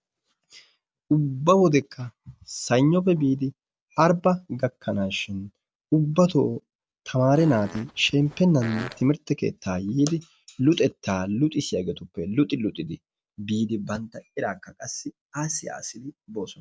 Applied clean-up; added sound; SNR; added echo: none; Fart; 15 dB; none.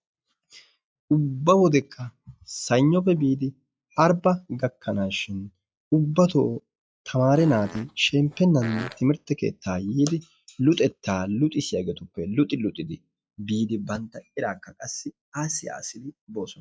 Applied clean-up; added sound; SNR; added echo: classical method log-MMSE.